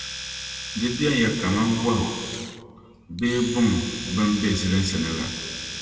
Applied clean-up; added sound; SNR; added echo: none; Domestic sounds, home sounds; 9 dB; reverberation time 1.9 s.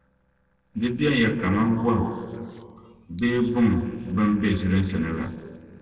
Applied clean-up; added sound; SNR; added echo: neural separator model SepFormer DNS4.